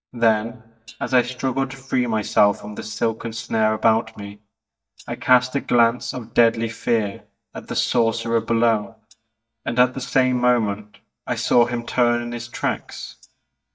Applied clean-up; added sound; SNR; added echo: neural mask model DeepFilterNet 3.